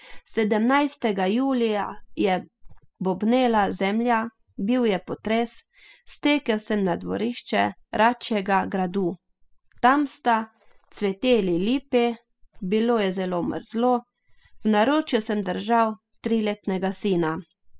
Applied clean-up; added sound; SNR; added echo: classical method spectral subtraction.